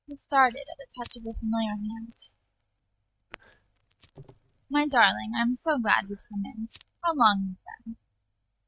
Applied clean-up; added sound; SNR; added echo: neural mask model RNNoise.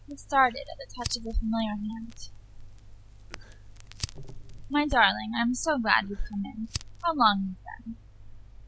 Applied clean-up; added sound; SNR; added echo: none; Fire + Crackle; 12 dB; none.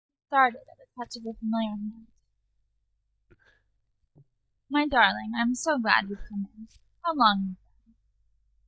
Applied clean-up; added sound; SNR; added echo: neural mask model DeepFilterNet 3.